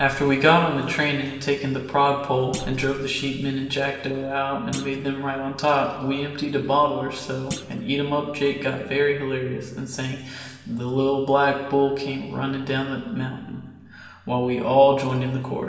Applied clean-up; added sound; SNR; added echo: none; Thump, thud; 16 dB; reverberation time 1.4 s.